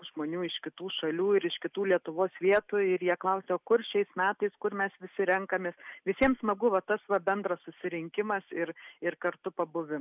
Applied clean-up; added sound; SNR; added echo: none; none; none; none.